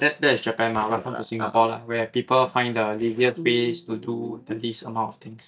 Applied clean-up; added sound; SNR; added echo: neural mask model DeepFilterNet 3.